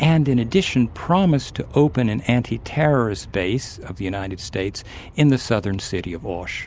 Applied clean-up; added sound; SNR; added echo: none; Aircraft; 18 dB; none.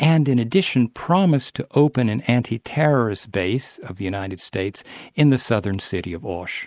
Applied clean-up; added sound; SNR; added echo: none; none; none; none.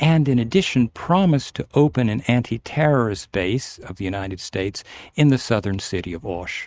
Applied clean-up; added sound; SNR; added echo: neural mask model RNNoise.